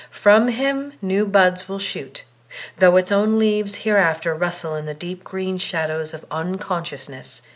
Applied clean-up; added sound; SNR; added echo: none; none; none; none.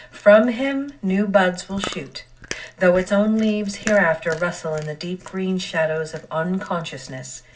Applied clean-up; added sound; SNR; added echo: none; Chewing, mastication; 19 dB; reverberation time 0.4 s.